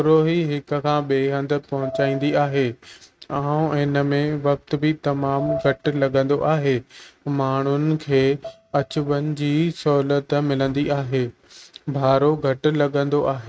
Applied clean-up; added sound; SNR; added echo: neural mask model RNNoise.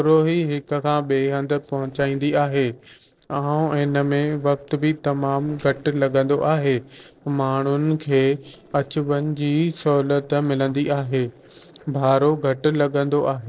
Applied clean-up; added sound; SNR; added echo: neural separator model SepFormer DNS4.